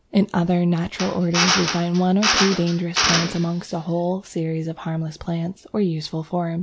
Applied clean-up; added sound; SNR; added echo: none; Drill; 2 dB; none.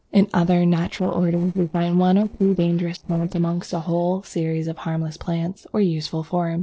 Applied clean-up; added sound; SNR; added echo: neural separator model SepFormer DNS4.